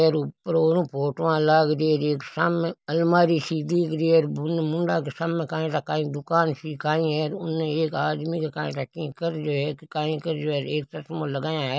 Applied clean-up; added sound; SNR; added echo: none; none; none; none.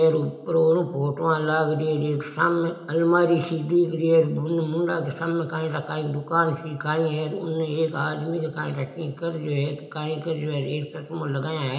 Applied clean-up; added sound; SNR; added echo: none; none; none; reverberation time 0.8 s.